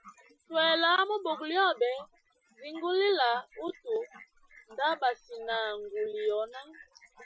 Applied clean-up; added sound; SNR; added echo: classical method Wiener filter.